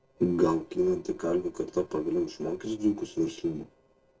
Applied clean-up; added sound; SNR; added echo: neural separator model SepFormer DNS4.